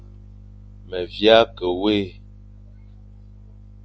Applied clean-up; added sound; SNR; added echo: none; none; none; none.